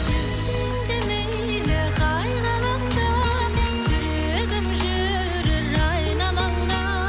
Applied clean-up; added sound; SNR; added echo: none; Applause; 19 dB; none.